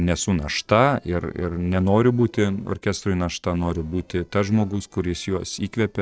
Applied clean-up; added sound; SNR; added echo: neural separator model SepFormer DNS4.